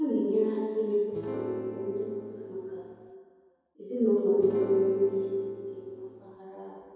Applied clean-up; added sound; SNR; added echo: none; Acoustic guitar / Strum; 12 dB; reverberation time 2.2 s.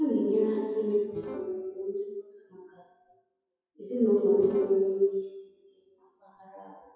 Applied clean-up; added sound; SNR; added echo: classical method WPE with log-MMSE.